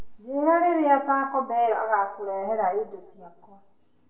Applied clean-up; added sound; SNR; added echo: none; none; none; reverberation time 0.6 s.